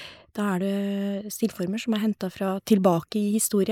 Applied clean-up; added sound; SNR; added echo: neural mask model Resemble Enhance denoiser.